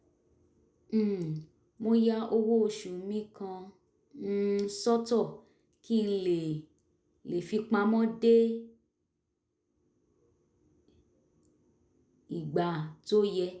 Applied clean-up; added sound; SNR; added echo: none; none; none; none.